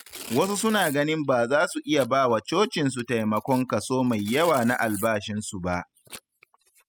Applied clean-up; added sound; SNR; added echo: classical method spectral subtraction.